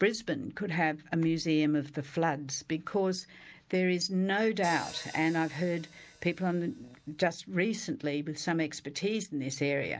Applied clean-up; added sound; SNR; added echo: none; Hi-hat; 19 dB; none.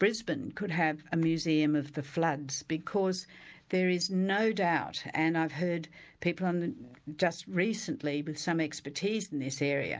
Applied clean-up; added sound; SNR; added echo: none; none; none; none.